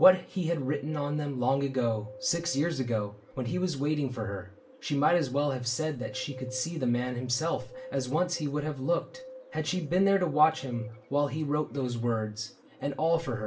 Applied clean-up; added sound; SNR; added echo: none; Bird; 20 dB; reverberation time 0.3 s.